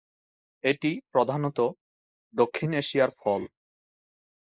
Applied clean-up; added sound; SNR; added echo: neural mask model Resemble Enhance denoiser.